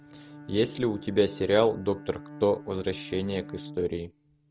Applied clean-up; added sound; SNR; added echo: none; Bowed string instrument; 16 dB; none.